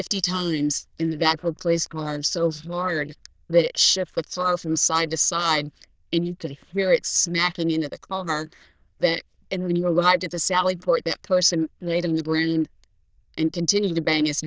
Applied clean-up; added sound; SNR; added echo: neural diffusion model UNIVERSE++.